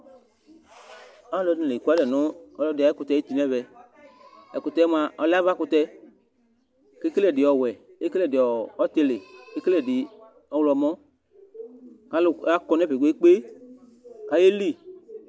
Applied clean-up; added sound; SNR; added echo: none; none; none; none.